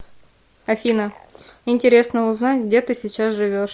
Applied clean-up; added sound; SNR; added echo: none; none; none; none.